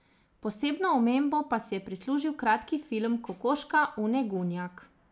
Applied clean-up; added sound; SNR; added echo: none; none; none; none.